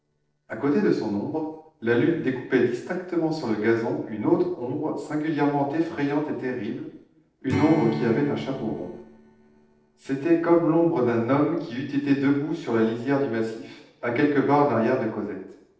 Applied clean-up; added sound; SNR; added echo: neural separator model SepFormer DNS4.